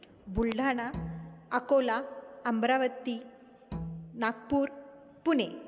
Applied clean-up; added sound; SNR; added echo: none; Bowed string instrument; 12 dB; none.